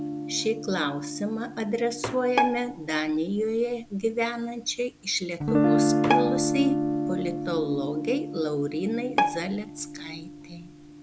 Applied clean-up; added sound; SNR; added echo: none; Bowed string instrument + Guitar; 0 dB; none.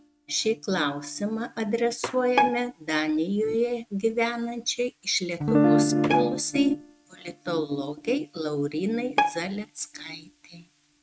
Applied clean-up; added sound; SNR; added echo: neural mask model RNNoise.